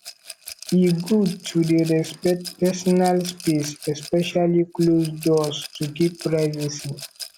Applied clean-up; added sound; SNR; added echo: none; Rattle / Glass; 17 dB; none.